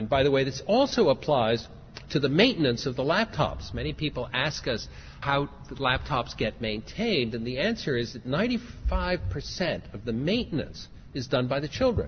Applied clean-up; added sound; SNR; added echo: none; none; none; none.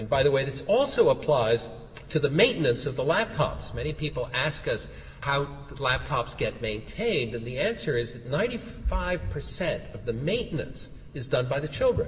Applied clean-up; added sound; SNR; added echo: none; none; none; reverberation time 2.2 s.